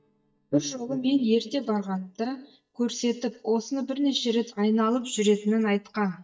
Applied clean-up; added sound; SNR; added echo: neural mask model DeepFilterNet 3.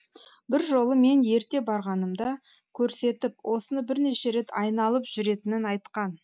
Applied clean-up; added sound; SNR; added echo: none; none; none; none.